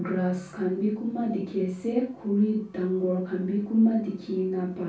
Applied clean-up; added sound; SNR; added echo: none; none; none; reverberation time 0.3 s.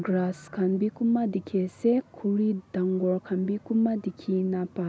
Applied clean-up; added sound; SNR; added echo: none; none; none; none.